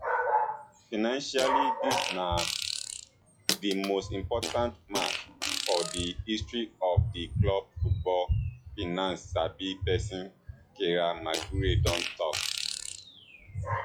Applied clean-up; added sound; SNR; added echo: classical method log-MMSE.